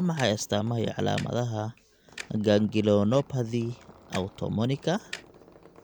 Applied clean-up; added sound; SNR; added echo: none; Tick-tock + Squeak; 20 dB; none.